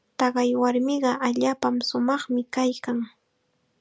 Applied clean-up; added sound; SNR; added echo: none; none; none; none.